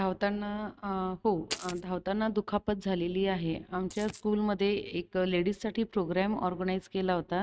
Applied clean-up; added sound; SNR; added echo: neural mask model RNNoise.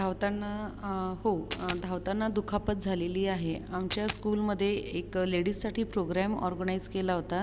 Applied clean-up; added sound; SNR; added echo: none; Coin (dropping); 6 dB; none.